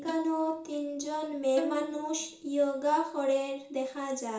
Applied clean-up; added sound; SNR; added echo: none; Bowed string instrument; 9 dB; reverberation time 0.7 s.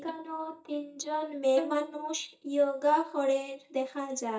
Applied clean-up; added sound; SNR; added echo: neural mask model DeepFilterNet 3.